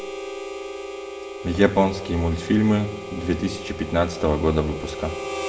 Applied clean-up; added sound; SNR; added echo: none; Harmonica; 9 dB; reverberation time 1.0 s.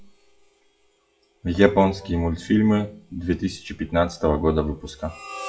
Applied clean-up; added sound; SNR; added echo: classical method WPE with log-MMSE.